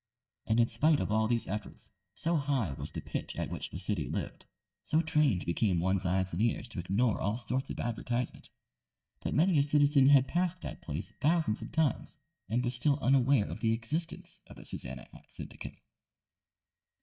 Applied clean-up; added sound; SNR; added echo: neural mask model DeepFilterNet 3.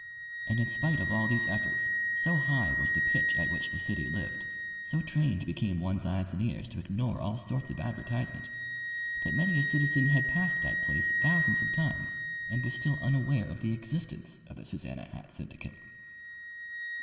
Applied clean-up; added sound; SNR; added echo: none; Wind instrument, woodwind instrument; 1 dB; reverberation time 2.0 s.